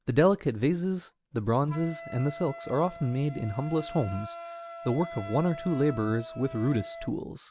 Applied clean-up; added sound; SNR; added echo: none; Wind instrument, woodwind instrument; 14 dB; none.